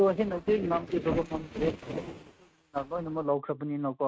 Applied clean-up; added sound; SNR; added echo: neural mask model RNNoise.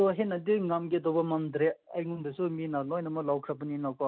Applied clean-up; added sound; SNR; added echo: none; none; none; none.